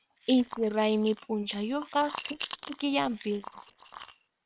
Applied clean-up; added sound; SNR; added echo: neural separator model SepFormer WHAM!.